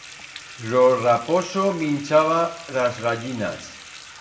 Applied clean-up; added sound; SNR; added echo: none; Bathtub (filling or washing) / Water tap, faucet; 18 dB; reverberation time 0.5 s.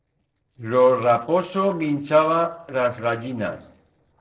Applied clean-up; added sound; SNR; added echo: neural separator model SepFormer DNS4.